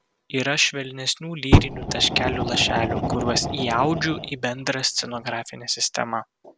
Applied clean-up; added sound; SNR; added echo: none; Fire; 1 dB; none.